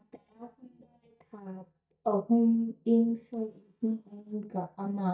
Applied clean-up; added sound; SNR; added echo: neural mask model DeepFilterNet 3.